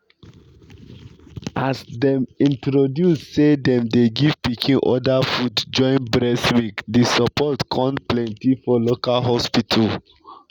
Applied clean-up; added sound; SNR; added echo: none; none; none; none.